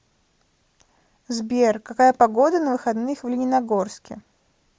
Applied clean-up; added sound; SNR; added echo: none; none; none; none.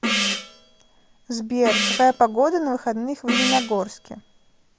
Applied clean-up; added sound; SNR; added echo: none; Gong; 4 dB; none.